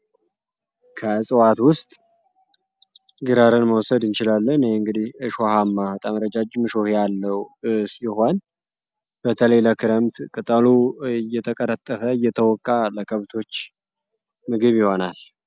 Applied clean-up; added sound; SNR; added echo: none; none; none; none.